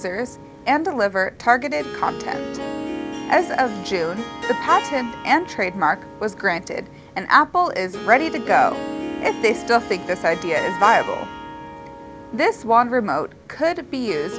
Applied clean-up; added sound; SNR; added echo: none; Harp; 11 dB; none.